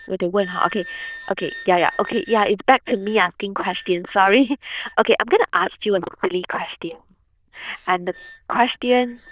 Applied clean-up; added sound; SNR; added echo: neural diffusion model UNIVERSE++.